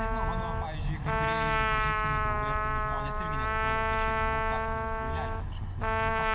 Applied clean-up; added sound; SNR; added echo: none; Trumpet; -2 dB; reverberation time 1.6 s.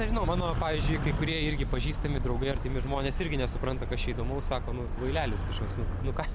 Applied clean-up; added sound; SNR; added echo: none; none; none; none.